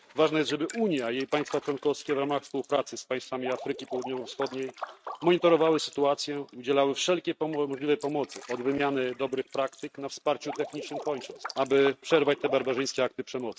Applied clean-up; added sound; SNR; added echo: neural mask model RNNoise.